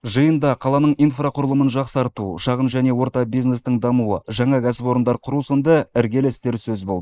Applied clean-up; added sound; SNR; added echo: neural mask model Resemble Enhance denoiser.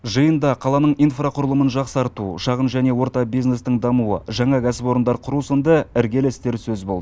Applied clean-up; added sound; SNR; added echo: none; none; none; none.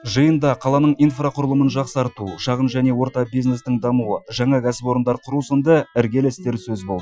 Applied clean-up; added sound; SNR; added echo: classical method Wiener filter.